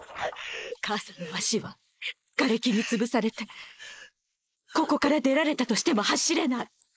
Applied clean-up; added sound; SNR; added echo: neural mask model Resemble Enhance denoiser.